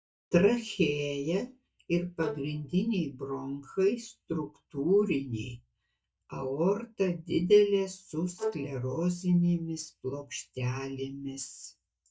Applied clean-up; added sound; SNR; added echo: neural mask model DeepFilterNet 3.